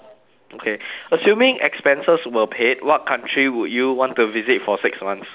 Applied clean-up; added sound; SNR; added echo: none; none; none; none.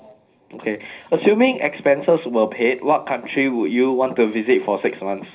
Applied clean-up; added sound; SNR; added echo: none; none; none; reverberation time 0.4 s.